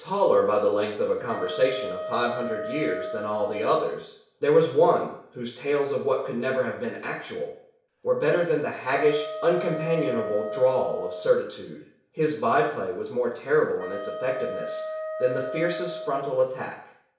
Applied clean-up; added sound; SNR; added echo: none; Wind instrument, woodwind instrument; 9 dB; reverberation time 0.6 s.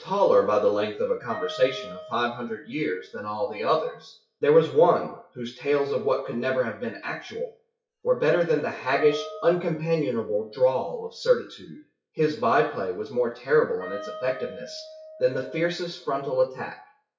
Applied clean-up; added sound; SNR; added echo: classical method WPE with log-MMSE.